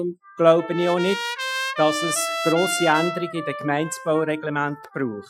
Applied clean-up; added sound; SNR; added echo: classical method Wiener filter.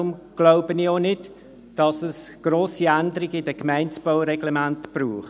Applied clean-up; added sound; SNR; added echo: none; none; none; none.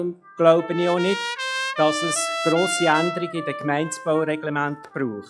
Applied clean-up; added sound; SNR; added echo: classical method log-MMSE.